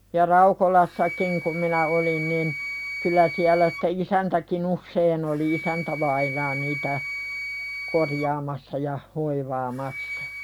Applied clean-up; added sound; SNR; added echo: none; Wind instrument, woodwind instrument; 10 dB; none.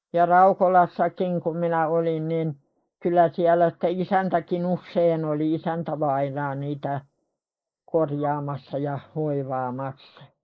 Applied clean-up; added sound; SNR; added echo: neural mask model Resemble Enhance denoiser.